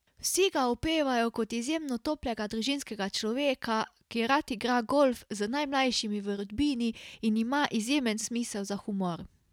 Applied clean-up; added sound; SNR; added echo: none; none; none; none.